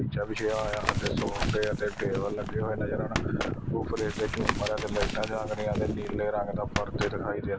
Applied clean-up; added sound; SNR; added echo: none; Tap; 5 dB; none.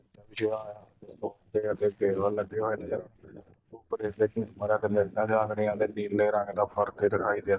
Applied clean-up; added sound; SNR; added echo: neural mask model DeepFilterNet 3.